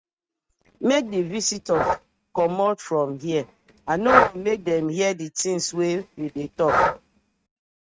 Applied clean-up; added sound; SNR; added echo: neural mask model RNNoise.